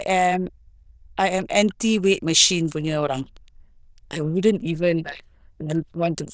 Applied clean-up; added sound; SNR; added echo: neural diffusion model UNIVERSE++.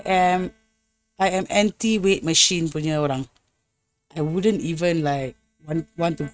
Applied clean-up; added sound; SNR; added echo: neural mask model RNNoise.